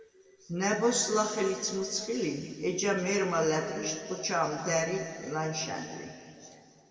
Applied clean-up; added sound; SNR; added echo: none; none; none; reverberation time 2.4 s.